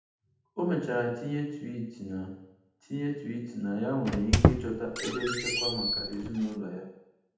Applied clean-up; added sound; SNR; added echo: none; Squeak; -4 dB; reverberation time 0.8 s.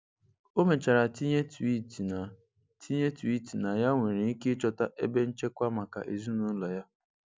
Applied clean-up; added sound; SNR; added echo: none; none; none; none.